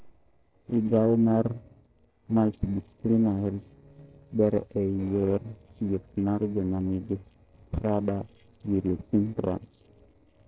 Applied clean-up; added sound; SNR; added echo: neural separator model SepFormer DNS4.